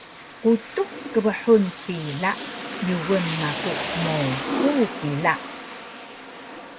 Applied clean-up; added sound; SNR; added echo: none; Rain; 7 dB; none.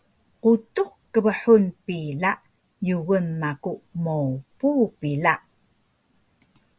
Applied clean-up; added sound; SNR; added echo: none; none; none; none.